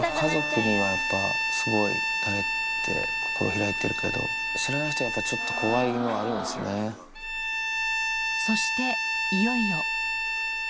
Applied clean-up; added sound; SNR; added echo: none; Bowed string instrument; -1 dB; none.